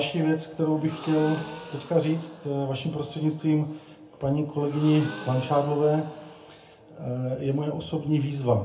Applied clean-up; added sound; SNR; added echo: none; Gasp; 18 dB; reverberation time 0.3 s.